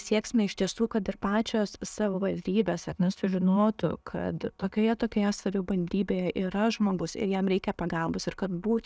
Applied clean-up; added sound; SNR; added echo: none; none; none; none.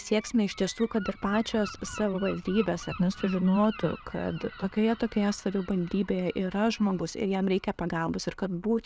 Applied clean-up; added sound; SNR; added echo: none; Gull, seagull; 18 dB; none.